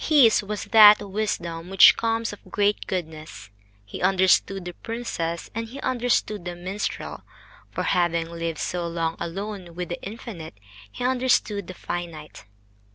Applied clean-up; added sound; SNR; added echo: none; none; none; none.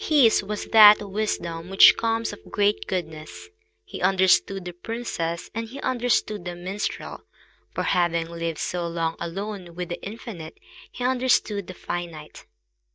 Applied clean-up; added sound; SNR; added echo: neural mask model DeepFilterNet 3.